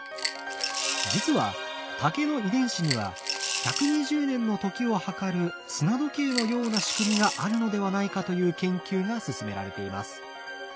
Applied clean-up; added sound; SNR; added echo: none; Coin (dropping) / Glass; 5 dB; none.